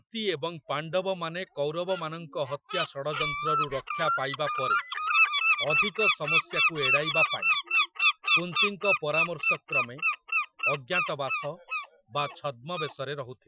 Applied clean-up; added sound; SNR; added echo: classical method Wiener filter.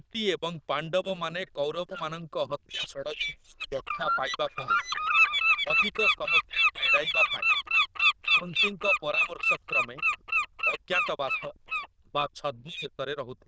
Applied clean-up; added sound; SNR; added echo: neural diffusion model UNIVERSE++.